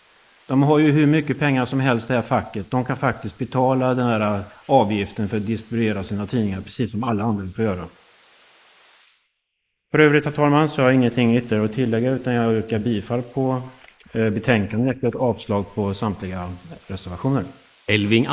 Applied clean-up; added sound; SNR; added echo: neural mask model Resemble Enhance denoiser.